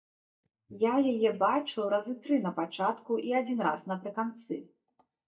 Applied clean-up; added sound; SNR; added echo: neural mask model DeepFilterNet 3.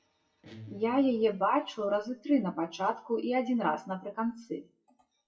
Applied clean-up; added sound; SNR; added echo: classical method WPE with log-MMSE.